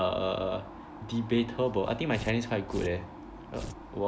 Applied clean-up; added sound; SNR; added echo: none; Tearing; 12 dB; none.